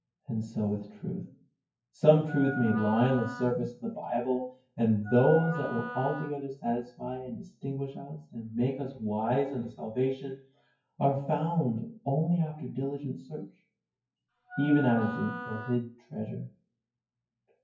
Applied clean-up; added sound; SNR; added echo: classical method WPE with log-MMSE.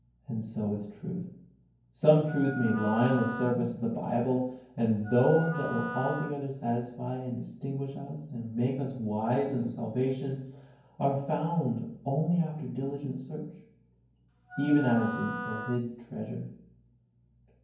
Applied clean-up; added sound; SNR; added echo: none; Wind instrument, woodwind instrument; 9 dB; reverberation time 0.9 s.